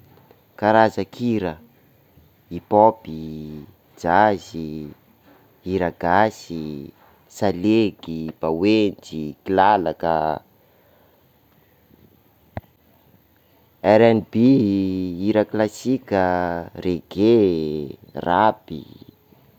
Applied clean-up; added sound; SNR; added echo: none; none; none; none.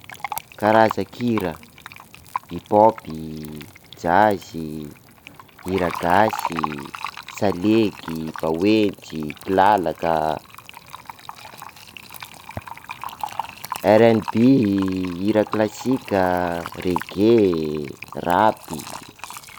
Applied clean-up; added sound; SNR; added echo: none; Fill (with liquid); 14 dB; none.